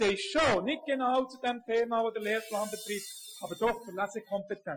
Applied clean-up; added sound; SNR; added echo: classical method Wiener filter.